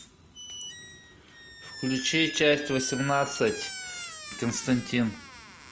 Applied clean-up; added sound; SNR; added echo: none; Squeak; 12 dB; none.